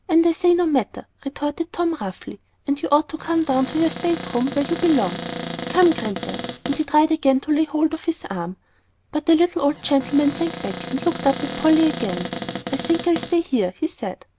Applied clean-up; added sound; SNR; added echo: none; Cupboard open or close; 9 dB; none.